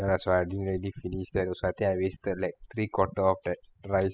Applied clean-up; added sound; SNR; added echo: classical method spectral subtraction.